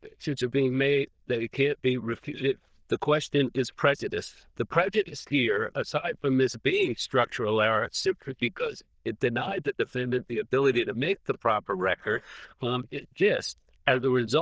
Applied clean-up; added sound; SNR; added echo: neural diffusion model UNIVERSE++.